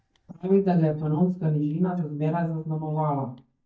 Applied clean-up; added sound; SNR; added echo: neural mask model DeepFilterNet 3.